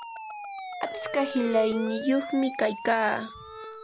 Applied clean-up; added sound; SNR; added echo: none; Siren; 9 dB; none.